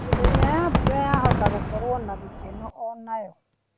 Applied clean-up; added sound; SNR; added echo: none; Fireworks; -4 dB; none.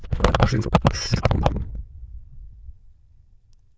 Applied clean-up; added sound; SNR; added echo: neural diffusion model UNIVERSE++.